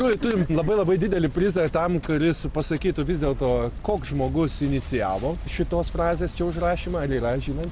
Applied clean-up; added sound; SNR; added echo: none; none; none; none.